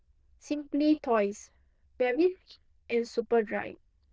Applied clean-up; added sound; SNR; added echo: neural diffusion model UNIVERSE++.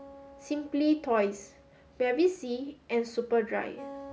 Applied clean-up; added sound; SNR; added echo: none; Acoustic guitar; 20 dB; none.